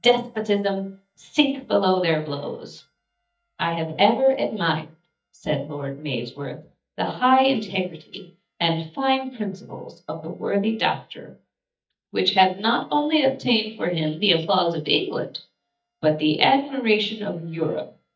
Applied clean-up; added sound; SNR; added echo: neural mask model DeepFilterNet 3.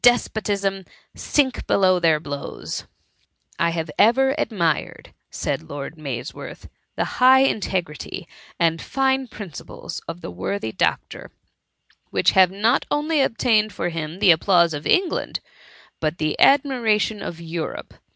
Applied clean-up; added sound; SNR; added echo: none; none; none; none.